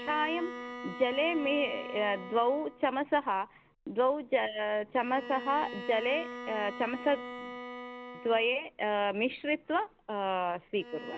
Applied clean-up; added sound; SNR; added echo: none; Bowed string instrument; 13 dB; none.